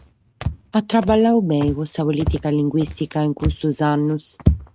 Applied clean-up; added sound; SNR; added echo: neural mask model RNNoise.